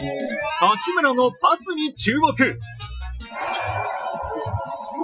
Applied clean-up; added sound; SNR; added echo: classical method Wiener filter.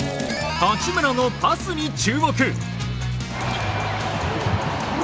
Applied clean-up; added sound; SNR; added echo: none; Sink (filling or washing); 20 dB; none.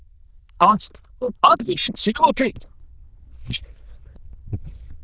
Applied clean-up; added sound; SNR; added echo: neural diffusion model UNIVERSE++.